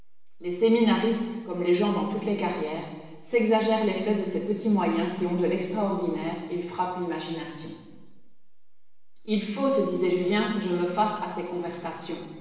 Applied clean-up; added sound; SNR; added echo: none; none; none; reverberation time 1.0 s.